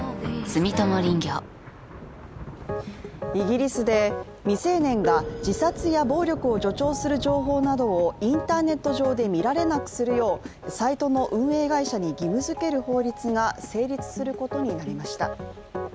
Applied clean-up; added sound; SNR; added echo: none; Thunder / Rain; 16 dB; none.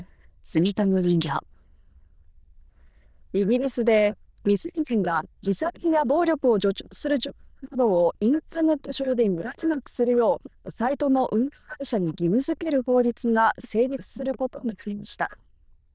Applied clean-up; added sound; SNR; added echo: neural diffusion model UNIVERSE++.